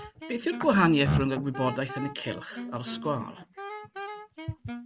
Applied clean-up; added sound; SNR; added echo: none; Wind instrument, woodwind instrument; 12 dB; none.